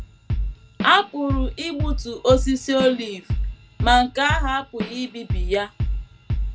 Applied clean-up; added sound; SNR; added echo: none; Drum / Drum kit; 3 dB; none.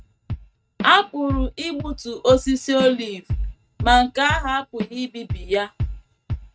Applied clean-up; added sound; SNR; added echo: neural mask model RNNoise.